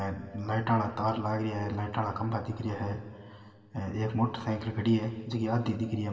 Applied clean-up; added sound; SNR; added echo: none; none; none; reverberation time 2.2 s.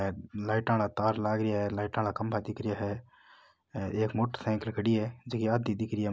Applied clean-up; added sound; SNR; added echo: none; none; none; none.